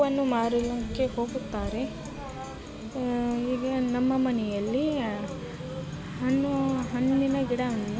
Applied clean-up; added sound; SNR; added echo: none; Guitar; 16 dB; none.